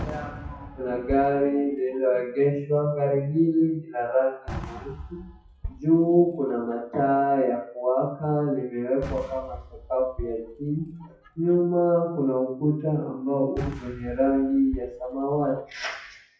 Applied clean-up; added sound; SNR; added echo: classical method WPE with log-MMSE.